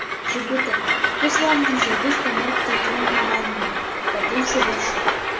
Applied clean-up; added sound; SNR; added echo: none; Train; -5 dB; reverberation time 0.6 s.